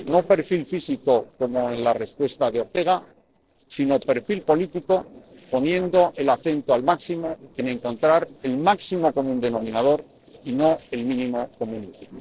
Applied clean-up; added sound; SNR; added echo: neural separator model SepFormer DNS4.